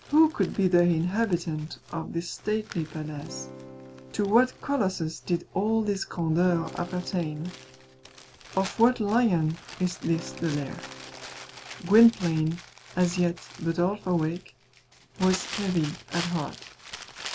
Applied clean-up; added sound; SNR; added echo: none; Crumpling, crinkling + Acoustic guitar / Strum; 16 dB; none.